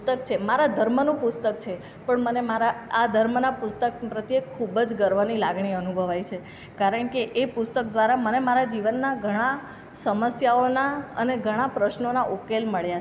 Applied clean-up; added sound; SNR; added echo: none; none; none; none.